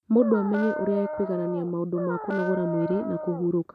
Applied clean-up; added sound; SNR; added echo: none; Dog; 8 dB; none.